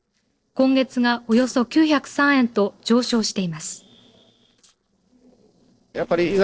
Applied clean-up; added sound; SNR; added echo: neural separator model SepFormer DNS4.